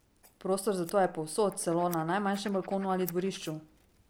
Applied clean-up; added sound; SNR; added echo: none; Scissors + Writing; 20 dB; none.